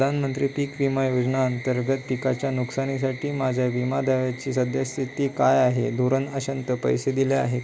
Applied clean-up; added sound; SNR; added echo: none; none; none; none.